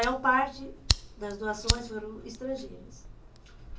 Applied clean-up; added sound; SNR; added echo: none; Fire; 2 dB; reverberation time 0.2 s.